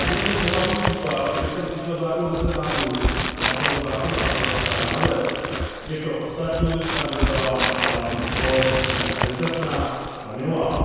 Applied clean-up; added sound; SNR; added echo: none; Crumpling, crinkling; 0 dB; reverberation time 2.0 s.